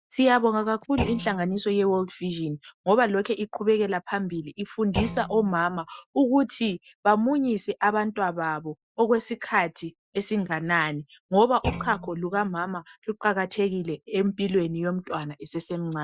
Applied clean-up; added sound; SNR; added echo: classical method Wiener filter.